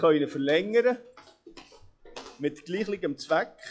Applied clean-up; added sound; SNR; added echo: classical method log-MMSE.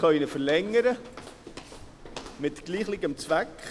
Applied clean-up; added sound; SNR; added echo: none; Walk, footsteps; 17 dB; none.